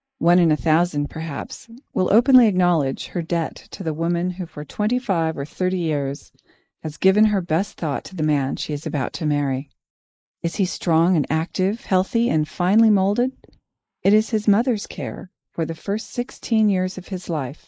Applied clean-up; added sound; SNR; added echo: neural mask model Resemble Enhance denoiser.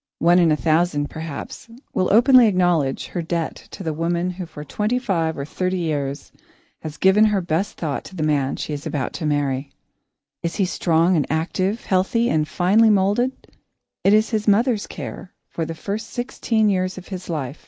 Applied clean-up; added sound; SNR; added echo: none; none; none; none.